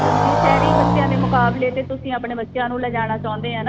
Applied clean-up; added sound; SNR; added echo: none; Motorcycle; -2 dB; none.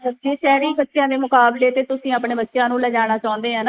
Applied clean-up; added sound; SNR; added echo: neural mask model Resemble Enhance denoiser.